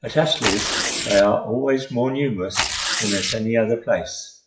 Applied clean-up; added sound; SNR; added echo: classical method WPE with log-MMSE.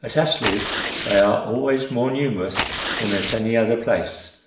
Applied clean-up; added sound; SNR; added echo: none; Tearing; 5 dB; reverberation time 0.7 s.